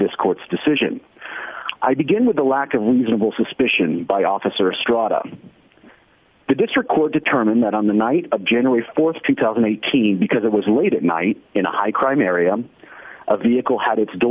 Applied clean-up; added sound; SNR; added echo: none; none; none; none.